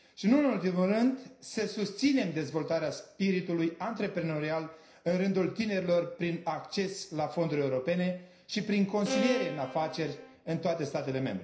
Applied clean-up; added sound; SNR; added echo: none; Bowed string instrument; 6 dB; reverberation time 0.5 s.